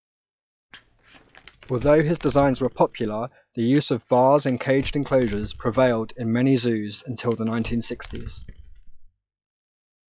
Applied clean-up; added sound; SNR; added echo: classical method log-MMSE.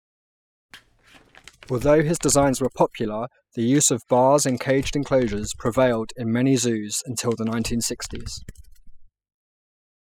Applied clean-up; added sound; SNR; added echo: classical method spectral subtraction.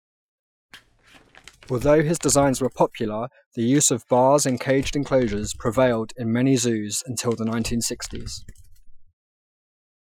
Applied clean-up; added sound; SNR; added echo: classical method Wiener filter.